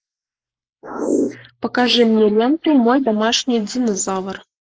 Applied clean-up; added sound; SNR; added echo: neural mask model Resemble Enhance denoiser.